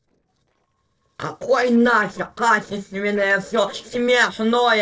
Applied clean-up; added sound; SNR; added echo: neural separator model SepFormer DNS4.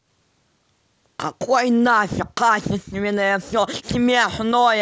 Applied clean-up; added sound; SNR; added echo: none; none; none; none.